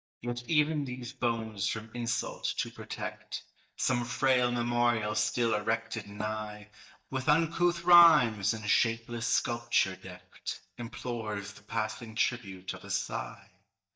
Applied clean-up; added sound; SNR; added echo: neural mask model DeepFilterNet 3.